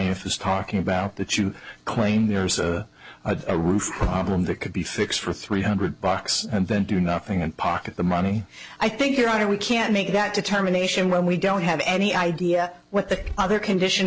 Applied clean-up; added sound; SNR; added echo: none; none; none; none.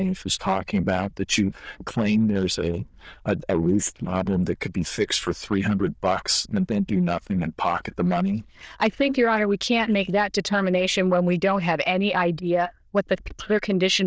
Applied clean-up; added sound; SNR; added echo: neural diffusion model UNIVERSE++.